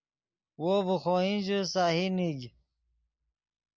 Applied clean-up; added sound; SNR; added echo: none; none; none; none.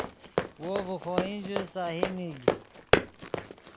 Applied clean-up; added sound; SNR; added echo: none; Run; -5 dB; none.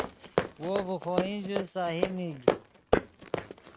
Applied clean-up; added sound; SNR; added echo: neural mask model RNNoise.